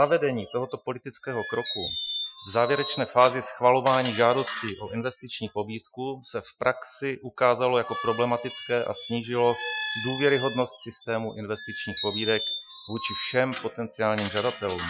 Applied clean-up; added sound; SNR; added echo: classical method Wiener filter.